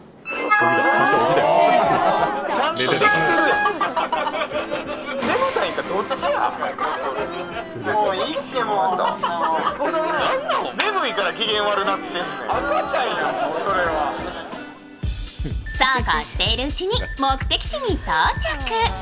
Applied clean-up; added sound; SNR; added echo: none; Wind instrument, woodwind instrument; 1 dB; none.